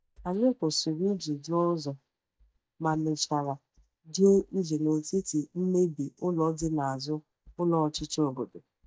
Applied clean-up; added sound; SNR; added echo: neural mask model DeepFilterNet 3.